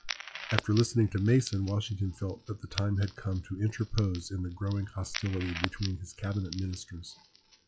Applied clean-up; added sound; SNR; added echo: classical method WPE with log-MMSE.